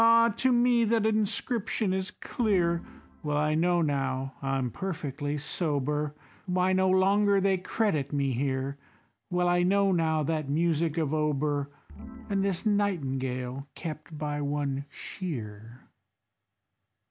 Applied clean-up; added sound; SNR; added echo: none; Organ; 17 dB; none.